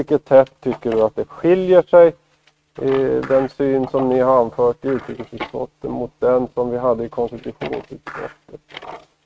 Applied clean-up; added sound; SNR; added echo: neural mask model RNNoise.